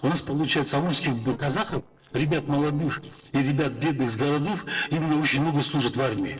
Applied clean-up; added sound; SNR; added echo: neural separator model SepFormer DNS4.